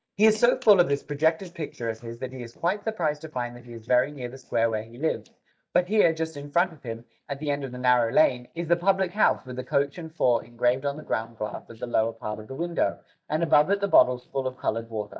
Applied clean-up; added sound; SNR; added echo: neural mask model DeepFilterNet 3.